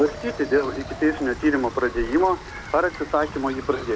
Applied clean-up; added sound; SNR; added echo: none; Rain + Wind; 12 dB; none.